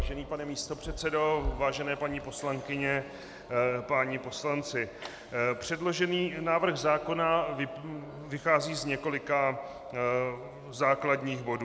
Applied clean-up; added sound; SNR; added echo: none; none; none; none.